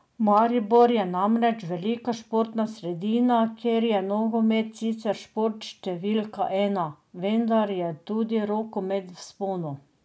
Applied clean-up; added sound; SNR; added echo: none; none; none; none.